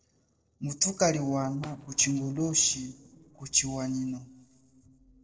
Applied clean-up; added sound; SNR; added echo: neural separator model SepFormer DNS4.